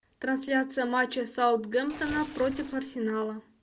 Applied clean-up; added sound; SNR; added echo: none; Tearing; 17 dB; none.